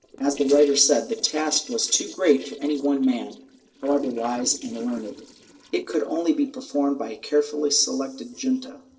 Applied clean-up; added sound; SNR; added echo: neural separator model SepFormer DNS4.